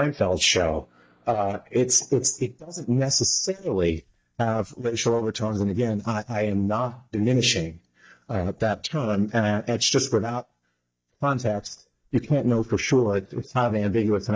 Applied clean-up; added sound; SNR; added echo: neural mask model DeepFilterNet 3.